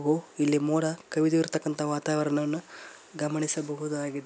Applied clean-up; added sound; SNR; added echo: none; none; none; none.